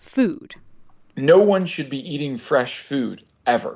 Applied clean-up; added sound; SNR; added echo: none; none; none; none.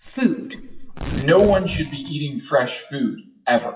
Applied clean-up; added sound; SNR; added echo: classical method WPE with log-MMSE.